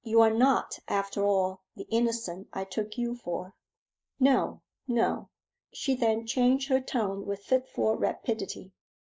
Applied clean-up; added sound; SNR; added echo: neural mask model Resemble Enhance denoiser.